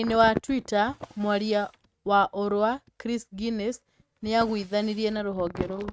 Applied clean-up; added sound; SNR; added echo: neural mask model RNNoise.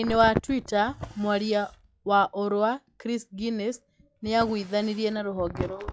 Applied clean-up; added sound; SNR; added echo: classical method log-MMSE.